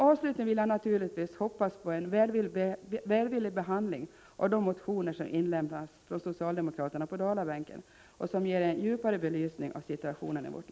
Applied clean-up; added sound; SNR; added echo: none; none; none; none.